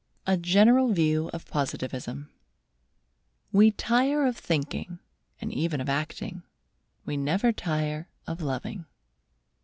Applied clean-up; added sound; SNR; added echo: none; none; none; none.